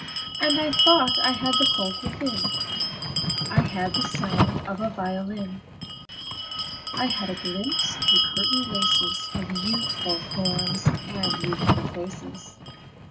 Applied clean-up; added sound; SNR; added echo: none; Bell; -4 dB; reverberation time 0.4 s.